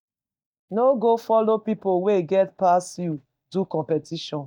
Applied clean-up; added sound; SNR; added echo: neural mask model DeepFilterNet 3.